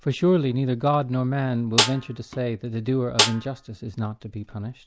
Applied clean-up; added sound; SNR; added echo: none; Snare drum; 2 dB; none.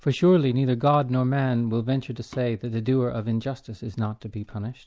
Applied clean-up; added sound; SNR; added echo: none; none; none; none.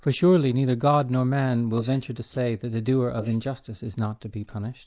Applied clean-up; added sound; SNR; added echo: neural mask model Resemble Enhance denoiser.